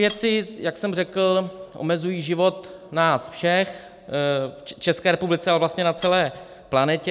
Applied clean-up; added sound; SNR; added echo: none; Cutlery, silverware; 15 dB; none.